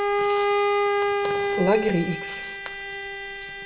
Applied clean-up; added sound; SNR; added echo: none; Bowed string instrument; -4 dB; reverberation time 0.6 s.